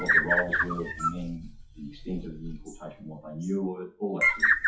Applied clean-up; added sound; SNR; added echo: classical method WPE with log-MMSE.